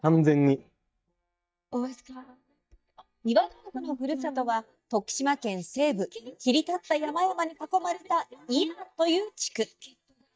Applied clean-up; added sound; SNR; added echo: neural mask model DeepFilterNet 3.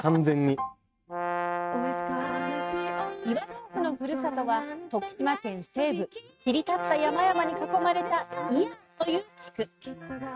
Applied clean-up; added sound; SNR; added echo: neural mask model RNNoise.